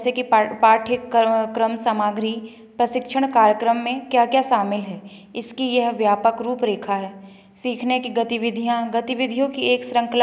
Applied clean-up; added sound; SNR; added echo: none; none; none; none.